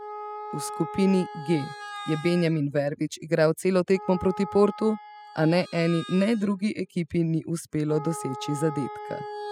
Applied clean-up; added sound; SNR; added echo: classical method spectral subtraction.